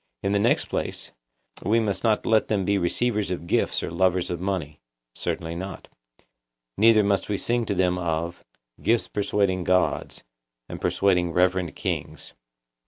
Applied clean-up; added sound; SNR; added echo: none; none; none; none.